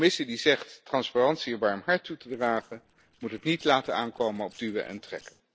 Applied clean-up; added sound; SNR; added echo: neural separator model SepFormer DNS4.